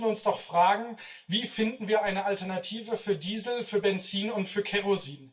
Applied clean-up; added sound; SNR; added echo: none; none; none; reverberation time 0.2 s.